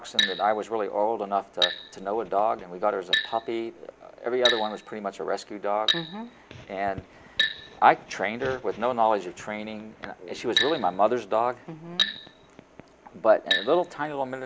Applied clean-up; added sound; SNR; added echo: none; Glass; 5 dB; none.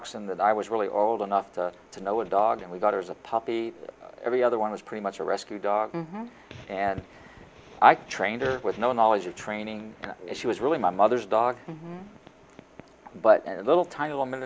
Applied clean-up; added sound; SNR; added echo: none; none; none; none.